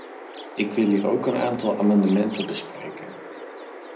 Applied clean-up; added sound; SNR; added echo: none; Chirp, tweet; 13 dB; reverberation time 0.5 s.